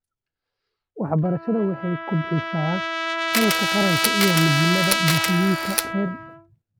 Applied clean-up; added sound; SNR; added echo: none; Trumpet + Camera; 1 dB; none.